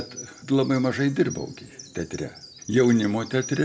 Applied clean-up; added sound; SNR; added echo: none; Bird vocalization, bird call, bird song; 19 dB; reverberation time 1.1 s.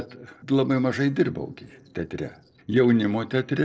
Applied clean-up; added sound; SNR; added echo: neural separator model SepFormer DNS4.